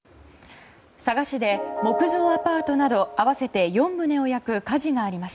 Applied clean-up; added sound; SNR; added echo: none; none; none; none.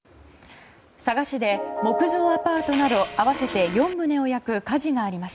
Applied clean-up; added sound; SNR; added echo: none; Fart; 10 dB; none.